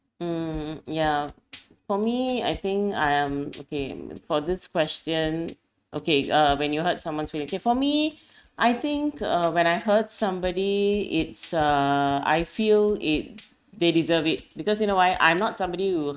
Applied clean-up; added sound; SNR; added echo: neural mask model RNNoise.